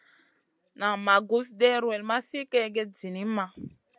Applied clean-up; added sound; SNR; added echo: none; none; none; none.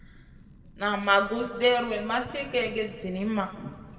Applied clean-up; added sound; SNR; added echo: none; Wind / Fire; 19 dB; reverberation time 1.9 s.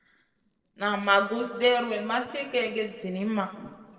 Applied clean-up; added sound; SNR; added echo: neural separator model SepFormer DNS4.